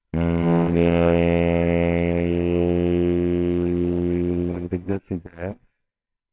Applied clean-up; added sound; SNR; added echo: neural separator model SepFormer WHAMR!.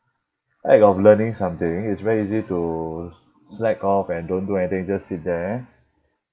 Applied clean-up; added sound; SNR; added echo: none; none; none; none.